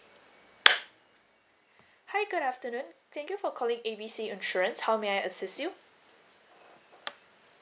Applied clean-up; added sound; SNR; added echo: none; none; none; none.